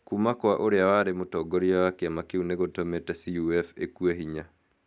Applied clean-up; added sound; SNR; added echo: none; none; none; none.